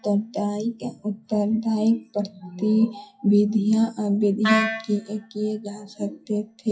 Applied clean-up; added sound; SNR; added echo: classical method WPE with log-MMSE.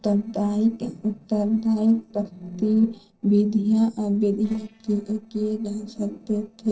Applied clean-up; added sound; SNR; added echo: neural separator model SepFormer DNS4.